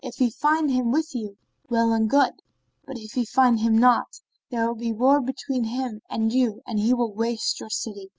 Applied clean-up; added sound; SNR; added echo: none; none; none; none.